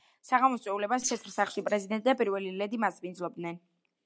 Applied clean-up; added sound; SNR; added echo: neural mask model Resemble Enhance denoiser.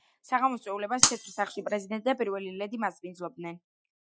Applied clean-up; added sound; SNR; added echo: classical method Wiener filter.